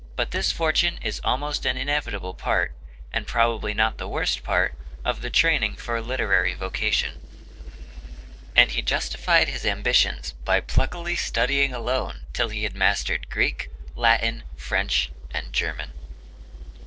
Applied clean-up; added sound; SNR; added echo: neural separator model SepFormer DNS4.